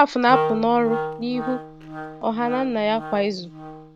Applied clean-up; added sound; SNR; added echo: none; Wind instrument, woodwind instrument; 8 dB; none.